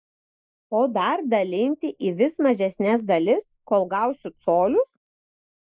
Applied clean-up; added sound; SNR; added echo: neural mask model Resemble Enhance denoiser.